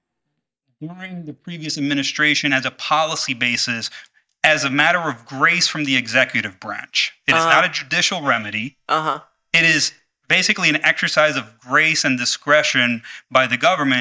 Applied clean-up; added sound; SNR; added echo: neural mask model DeepFilterNet 3.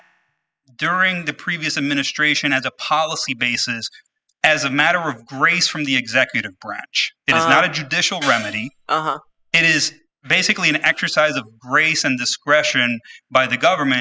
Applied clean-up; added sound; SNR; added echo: classical method spectral subtraction.